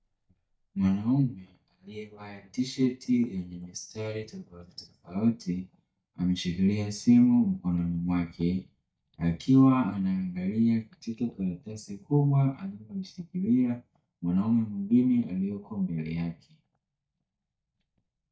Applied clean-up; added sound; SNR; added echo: neural mask model DeepFilterNet 3.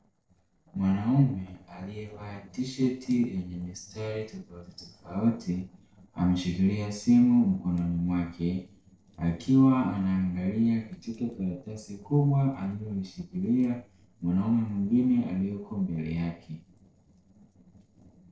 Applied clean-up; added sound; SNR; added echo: neural separator model SepFormer DNS4.